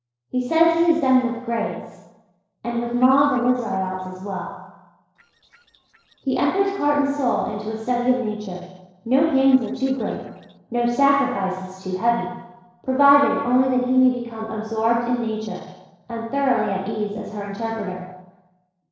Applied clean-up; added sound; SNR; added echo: neural separator model SepFormer DNS4.